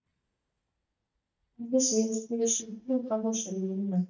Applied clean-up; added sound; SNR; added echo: neural mask model DeepFilterNet 3.